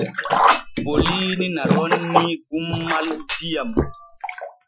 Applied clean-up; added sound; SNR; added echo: classical method Wiener filter.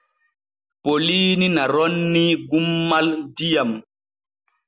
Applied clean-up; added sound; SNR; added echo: none; none; none; none.